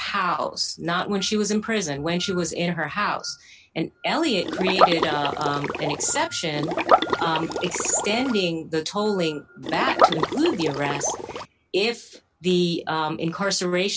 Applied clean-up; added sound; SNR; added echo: none; Liquid; -1 dB; none.